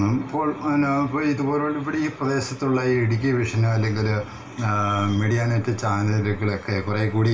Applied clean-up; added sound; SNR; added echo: none; none; none; reverberation time 0.3 s.